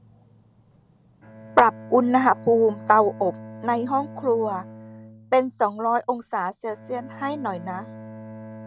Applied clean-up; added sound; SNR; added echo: none; Bowed string instrument; 17 dB; none.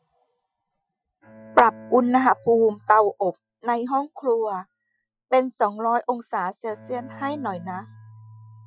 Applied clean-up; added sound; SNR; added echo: classical method Wiener filter.